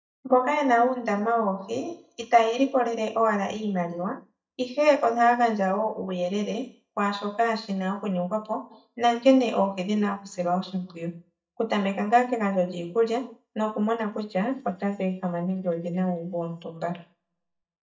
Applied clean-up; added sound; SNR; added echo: neural mask model DeepFilterNet 3.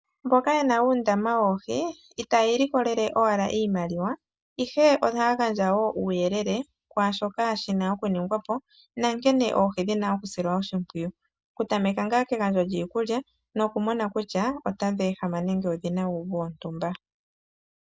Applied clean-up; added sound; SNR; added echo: none; none; none; none.